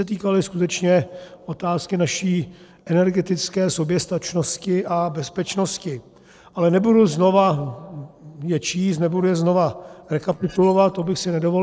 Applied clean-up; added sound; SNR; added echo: neural separator model SepFormer DNS4.